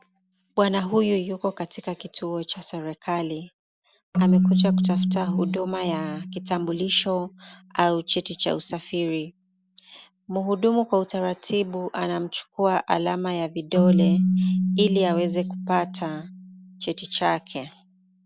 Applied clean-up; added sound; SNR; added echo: none; Keyboard (musical); 2 dB; none.